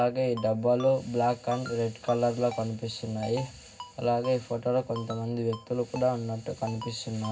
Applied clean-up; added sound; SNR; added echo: none; Ringtone; 18 dB; reverberation time 0.4 s.